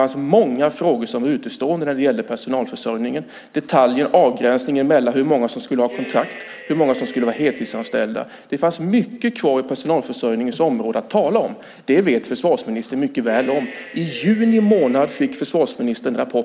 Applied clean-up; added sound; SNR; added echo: none; Cheering; 17 dB; none.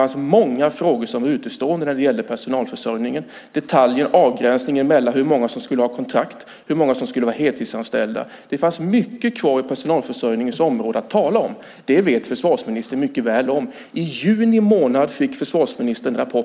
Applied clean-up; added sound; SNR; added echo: none; none; none; none.